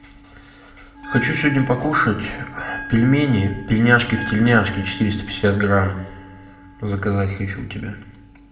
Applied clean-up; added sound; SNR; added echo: none; Bell; 15 dB; reverberation time 0.9 s.